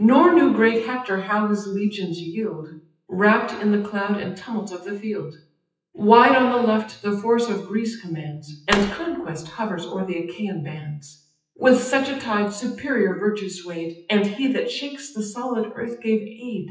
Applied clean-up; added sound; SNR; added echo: classical method WPE with log-MMSE.